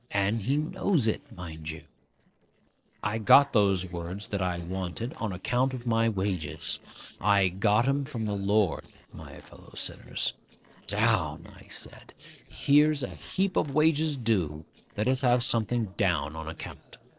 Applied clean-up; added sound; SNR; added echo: neural separator model SepFormer DNS4.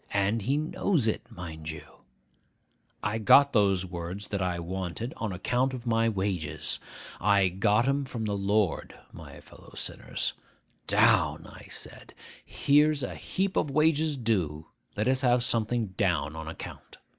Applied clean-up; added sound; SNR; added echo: none; none; none; none.